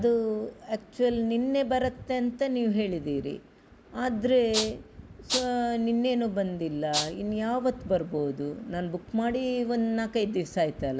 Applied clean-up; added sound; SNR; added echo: none; Rattle (instrument); 3 dB; none.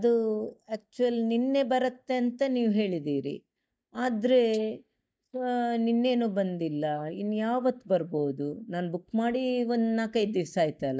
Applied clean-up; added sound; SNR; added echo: neural mask model DeepFilterNet 3.